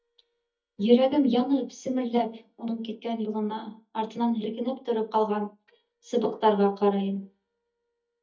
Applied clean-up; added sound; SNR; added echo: neural mask model DeepFilterNet 3.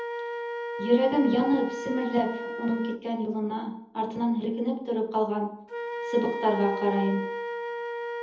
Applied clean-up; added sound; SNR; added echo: none; Wind instrument, woodwind instrument; 7 dB; reverberation time 0.7 s.